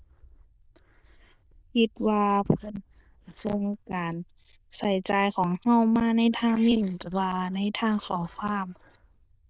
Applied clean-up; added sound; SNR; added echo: neural diffusion model UNIVERSE++.